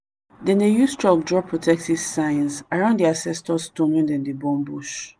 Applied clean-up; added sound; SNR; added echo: none; none; none; none.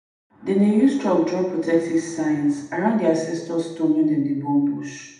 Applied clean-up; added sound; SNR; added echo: none; none; none; reverberation time 0.8 s.